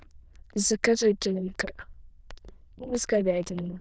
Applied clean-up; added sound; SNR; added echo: neural diffusion model UNIVERSE++.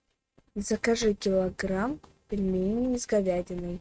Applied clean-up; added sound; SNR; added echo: neural mask model RNNoise.